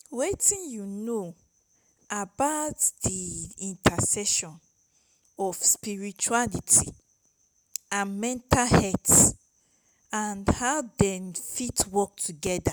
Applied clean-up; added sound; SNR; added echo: none; none; none; none.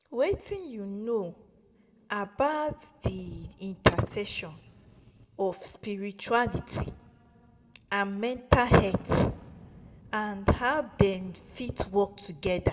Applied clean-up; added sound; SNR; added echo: none; none; none; reverberation time 1.9 s.